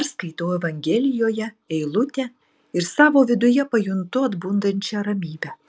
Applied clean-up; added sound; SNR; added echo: none; none; none; none.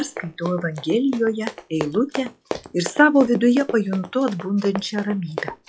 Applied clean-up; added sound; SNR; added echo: classical method log-MMSE.